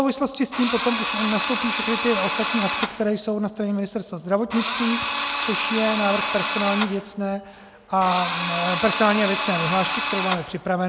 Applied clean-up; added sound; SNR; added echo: none; Drill; -2 dB; none.